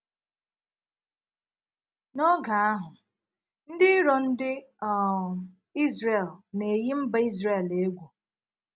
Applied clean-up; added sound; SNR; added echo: none; none; none; none.